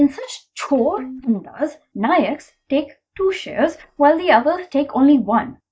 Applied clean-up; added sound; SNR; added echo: neural mask model DeepFilterNet 3.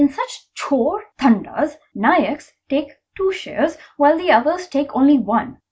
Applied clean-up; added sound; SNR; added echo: none; none; none; none.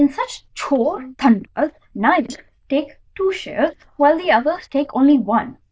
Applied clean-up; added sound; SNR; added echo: neural diffusion model UNIVERSE++.